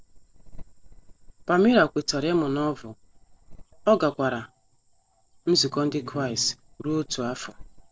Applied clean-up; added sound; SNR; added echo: neural separator model SepFormer DNS4.